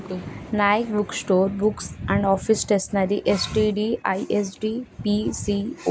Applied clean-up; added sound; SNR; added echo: none; none; none; none.